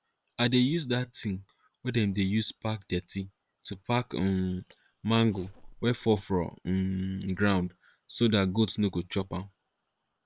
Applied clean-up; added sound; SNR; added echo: neural separator model SepFormer WHAM!.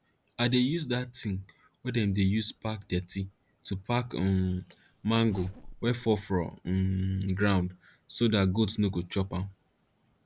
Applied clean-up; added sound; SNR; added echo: none; Zipper (clothing); 19 dB; none.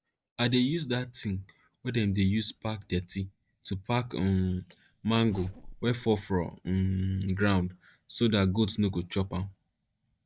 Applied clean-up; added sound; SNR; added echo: neural mask model DeepFilterNet 3.